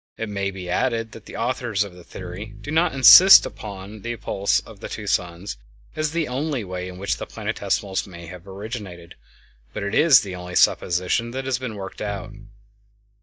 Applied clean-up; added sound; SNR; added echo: neural mask model DeepFilterNet 3.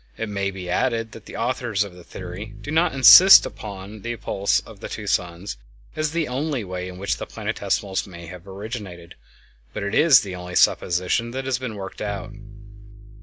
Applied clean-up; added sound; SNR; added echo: none; Bass guitar; 16 dB; none.